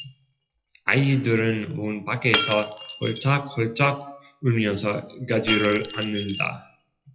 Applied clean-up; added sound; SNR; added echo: classical method WPE with log-MMSE.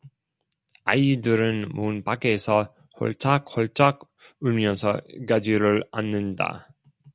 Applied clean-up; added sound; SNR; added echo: none; none; none; none.